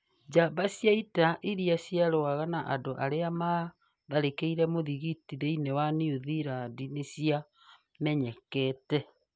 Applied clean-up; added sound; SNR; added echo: none; none; none; none.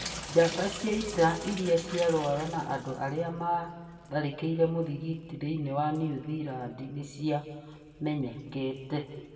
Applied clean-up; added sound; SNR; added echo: none; Drip / Sink (filling or washing); 15 dB; reverberation time 1.3 s.